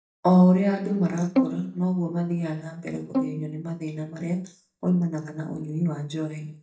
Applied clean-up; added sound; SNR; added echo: neural mask model DeepFilterNet 3.